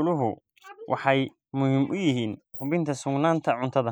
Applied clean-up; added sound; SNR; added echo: neural mask model Resemble Enhance denoiser.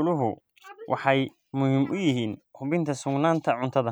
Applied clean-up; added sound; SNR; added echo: none; none; none; none.